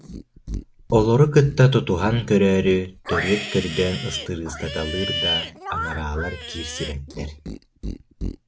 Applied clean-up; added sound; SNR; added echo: none; Livestock, farm animals, working animals; 9 dB; none.